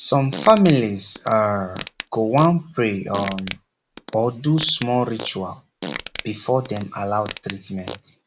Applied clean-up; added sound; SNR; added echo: none; Fart; 14 dB; none.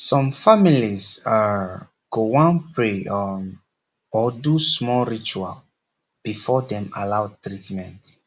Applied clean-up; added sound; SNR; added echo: none; none; none; none.